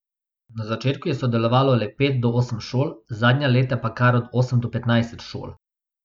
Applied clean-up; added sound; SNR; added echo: none; none; none; none.